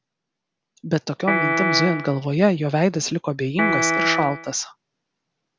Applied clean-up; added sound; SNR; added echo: none; Piano; -1 dB; none.